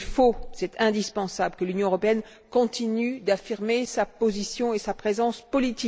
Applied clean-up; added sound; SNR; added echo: none; none; none; none.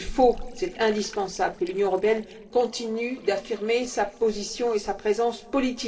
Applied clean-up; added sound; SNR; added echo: neural separator model SepFormer DNS4.